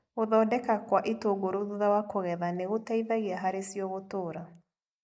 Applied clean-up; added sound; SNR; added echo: neural mask model Resemble Enhance denoiser.